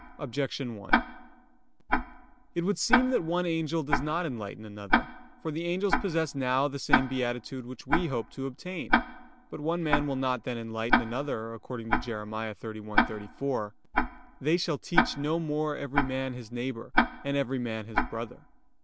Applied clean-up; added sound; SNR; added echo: none; Tick-tock; 0 dB; none.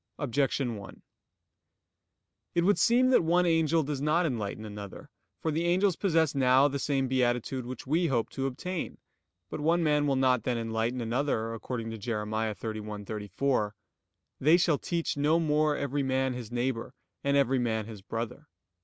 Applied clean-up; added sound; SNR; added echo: none; none; none; none.